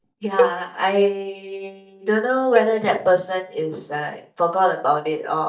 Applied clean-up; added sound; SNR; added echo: neural mask model DeepFilterNet 3.